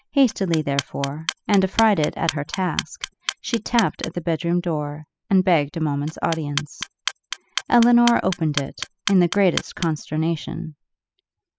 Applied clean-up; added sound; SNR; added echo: classical method spectral subtraction.